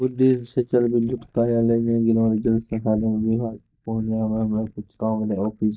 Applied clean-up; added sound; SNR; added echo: neural mask model DeepFilterNet 3.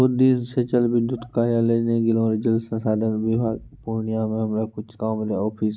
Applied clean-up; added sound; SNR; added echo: none; none; none; none.